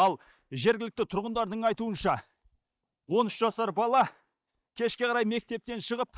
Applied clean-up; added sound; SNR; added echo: neural mask model DeepFilterNet 3.